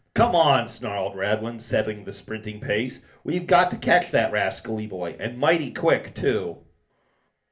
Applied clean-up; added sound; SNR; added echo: none; none; none; reverberation time 0.3 s.